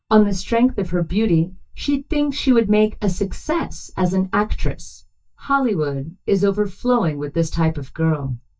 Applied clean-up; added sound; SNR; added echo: neural mask model DeepFilterNet 3.